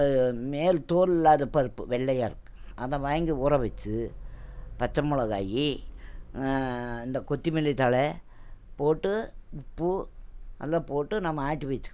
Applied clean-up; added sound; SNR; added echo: none; none; none; none.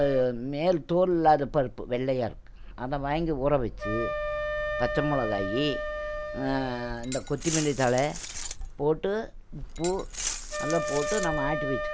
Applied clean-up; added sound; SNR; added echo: none; Glass + Wind instrument, woodwind instrument; 6 dB; none.